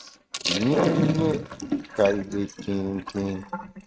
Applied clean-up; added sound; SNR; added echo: neural mask model RNNoise.